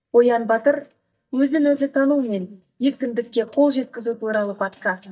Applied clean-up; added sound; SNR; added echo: neural mask model DeepFilterNet 3.